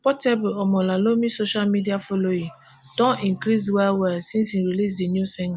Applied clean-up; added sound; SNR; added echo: none; none; none; none.